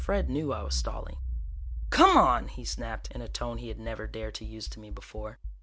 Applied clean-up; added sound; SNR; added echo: none; Accelerating, revving, vroom; 5 dB; none.